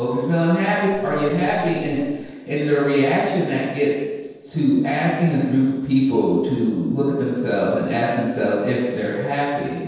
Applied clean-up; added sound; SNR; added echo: neural separator model SepFormer DNS4.